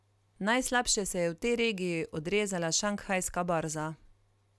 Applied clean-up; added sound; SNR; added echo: none; none; none; none.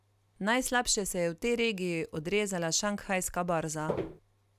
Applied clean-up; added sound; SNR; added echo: none; Walk, footsteps; 2 dB; none.